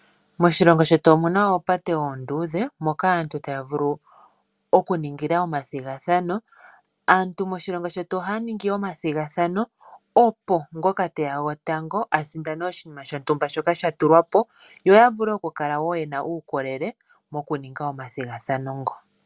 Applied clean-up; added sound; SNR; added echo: none; none; none; none.